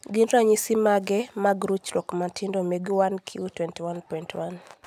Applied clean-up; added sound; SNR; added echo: none; none; none; none.